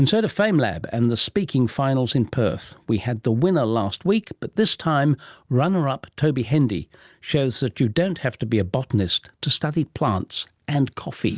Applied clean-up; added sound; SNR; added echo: none; none; none; none.